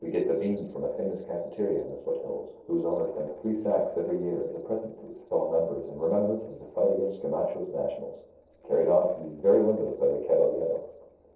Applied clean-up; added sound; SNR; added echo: neural separator model SepFormer DNS4.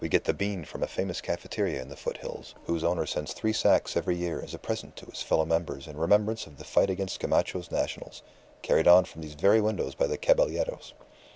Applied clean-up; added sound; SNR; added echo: none; none; none; none.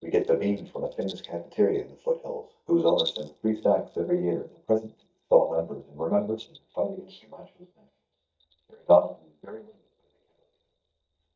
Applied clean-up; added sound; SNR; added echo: neural mask model DeepFilterNet 3.